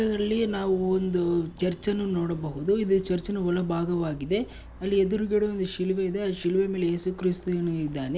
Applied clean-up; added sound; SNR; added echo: none; Walk, footsteps; 20 dB; none.